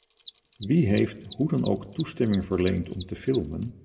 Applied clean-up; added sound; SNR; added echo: none; Mechanisms; 19 dB; reverberation time 1.1 s.